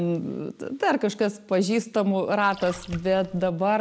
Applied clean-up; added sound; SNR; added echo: none; Splash, splatter; 17 dB; none.